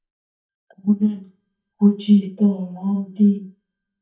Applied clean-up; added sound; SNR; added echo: neural mask model DeepFilterNet 3.